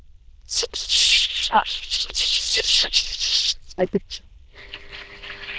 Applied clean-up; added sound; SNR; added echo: neural diffusion model UNIVERSE++.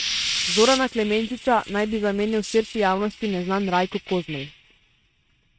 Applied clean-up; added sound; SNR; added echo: neural mask model RNNoise.